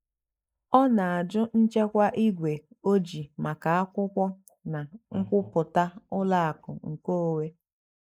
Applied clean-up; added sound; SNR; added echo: neural mask model Resemble Enhance denoiser.